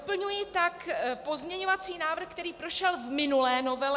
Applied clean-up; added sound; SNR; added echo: none; none; none; none.